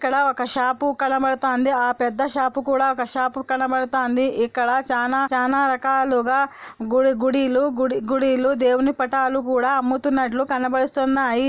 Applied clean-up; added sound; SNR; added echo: none; none; none; none.